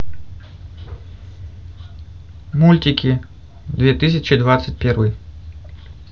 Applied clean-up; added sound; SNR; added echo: none; none; none; none.